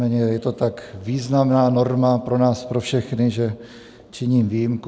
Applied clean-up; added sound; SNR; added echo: none; none; none; none.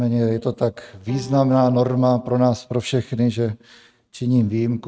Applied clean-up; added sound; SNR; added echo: neural mask model RNNoise.